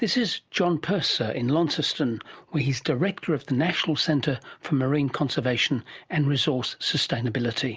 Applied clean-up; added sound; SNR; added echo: none; none; none; none.